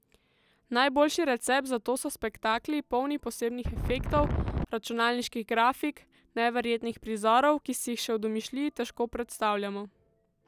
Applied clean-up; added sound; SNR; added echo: none; Wind; 1 dB; none.